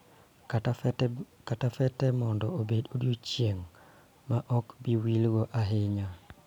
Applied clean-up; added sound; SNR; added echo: none; none; none; none.